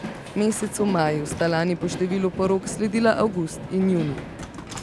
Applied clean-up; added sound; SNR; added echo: none; Train; 10 dB; none.